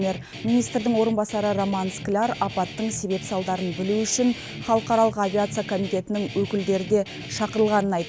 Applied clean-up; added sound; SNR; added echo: none; Guitar; 13 dB; none.